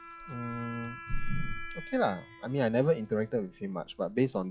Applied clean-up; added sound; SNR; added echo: classical method log-MMSE.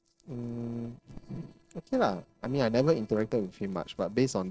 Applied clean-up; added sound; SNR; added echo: neural separator model SepFormer DNS4.